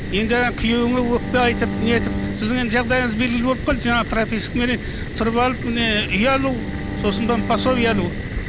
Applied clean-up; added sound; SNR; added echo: none; Bowed string instrument + Fire; 4 dB; none.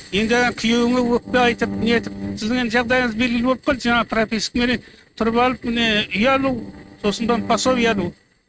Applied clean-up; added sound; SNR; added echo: neural mask model RNNoise.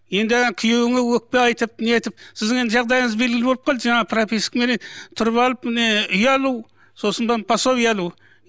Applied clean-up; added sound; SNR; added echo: none; none; none; none.